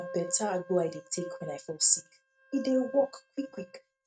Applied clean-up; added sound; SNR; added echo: neural mask model RNNoise.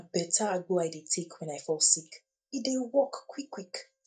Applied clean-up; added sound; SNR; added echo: neural mask model DeepFilterNet 3.